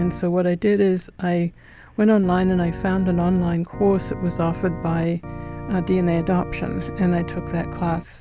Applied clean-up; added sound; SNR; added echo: none; Organ; 11 dB; none.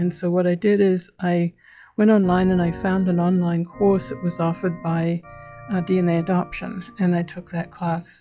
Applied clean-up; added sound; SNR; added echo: classical method log-MMSE.